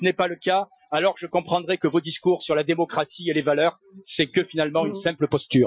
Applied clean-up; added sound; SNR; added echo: classical method Wiener filter.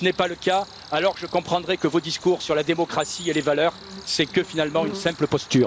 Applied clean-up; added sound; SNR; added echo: none; Cricket; 16 dB; none.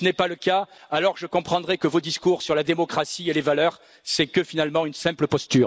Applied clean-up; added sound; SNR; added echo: none; none; none; none.